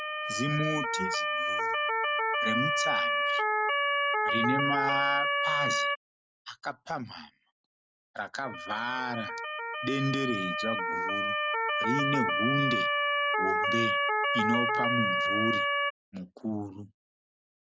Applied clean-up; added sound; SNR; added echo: none; Motor vehicle (road) / Siren; -5 dB; none.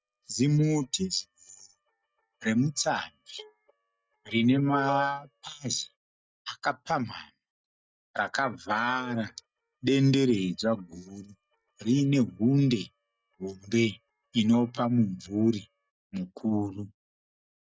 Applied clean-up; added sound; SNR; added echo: neural mask model DeepFilterNet 3.